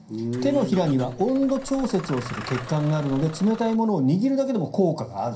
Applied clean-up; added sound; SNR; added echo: none; Engine starting / Bus; 16 dB; reverberation time 0.3 s.